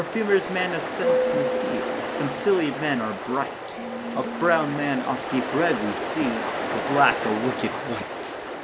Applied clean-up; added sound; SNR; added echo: none; Ocean; 2 dB; none.